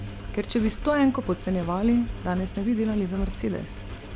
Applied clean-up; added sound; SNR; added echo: none; Engine; 9 dB; none.